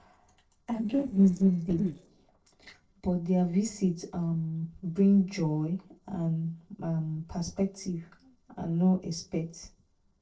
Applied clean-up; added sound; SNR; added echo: neural separator model SepFormer DNS4.